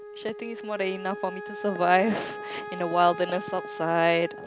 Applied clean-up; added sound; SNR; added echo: none; Wind instrument, woodwind instrument; 11 dB; none.